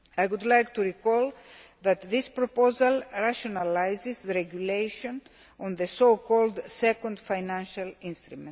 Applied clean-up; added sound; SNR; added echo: none; none; none; none.